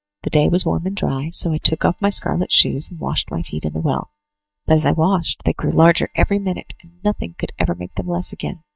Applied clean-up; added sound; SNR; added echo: neural mask model DeepFilterNet 3.